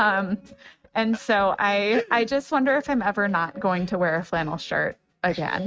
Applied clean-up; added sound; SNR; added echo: neural mask model RNNoise.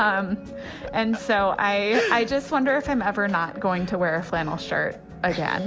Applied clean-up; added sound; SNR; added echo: none; Guitar; 16 dB; none.